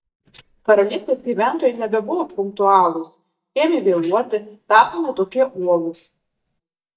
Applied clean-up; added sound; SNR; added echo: neural mask model DeepFilterNet 3.